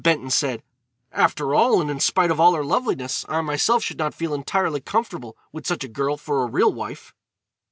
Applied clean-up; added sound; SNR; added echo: none; none; none; none.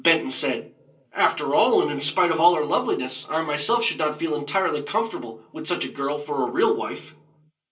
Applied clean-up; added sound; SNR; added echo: none; none; none; reverberation time 0.3 s.